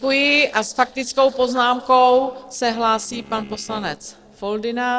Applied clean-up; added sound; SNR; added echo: neural separator model SepFormer DNS4.